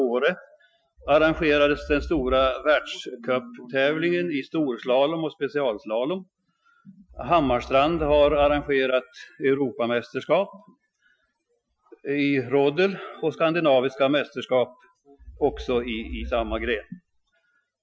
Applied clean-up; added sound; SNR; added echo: classical method Wiener filter.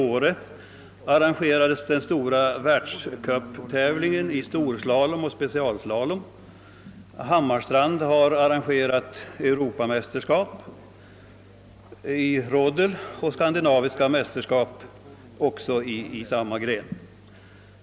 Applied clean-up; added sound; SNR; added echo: none; none; none; none.